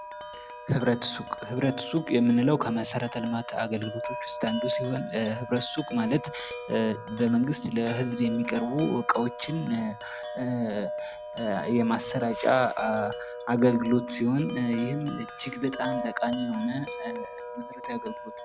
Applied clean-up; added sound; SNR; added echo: none; Wind chime; 9 dB; none.